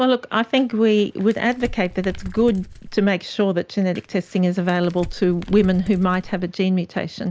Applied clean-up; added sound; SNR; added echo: none; Crumpling, crinkling; 16 dB; none.